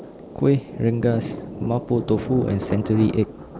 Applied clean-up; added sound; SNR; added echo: none; Thunder; 10 dB; none.